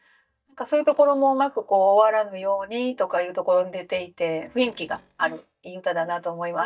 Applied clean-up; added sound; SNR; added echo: neural mask model DeepFilterNet 3.